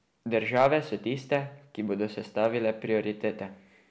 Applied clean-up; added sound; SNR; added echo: none; none; none; none.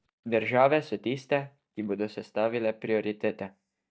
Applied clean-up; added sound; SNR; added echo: neural mask model DeepFilterNet 3.